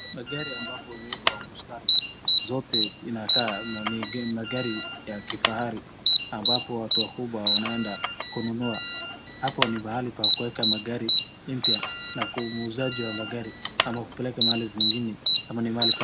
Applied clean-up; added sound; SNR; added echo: none; Alarm; -5 dB; none.